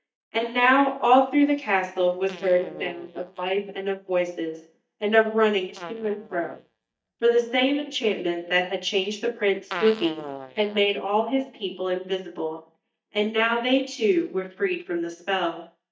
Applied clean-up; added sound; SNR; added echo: neural mask model DeepFilterNet 3.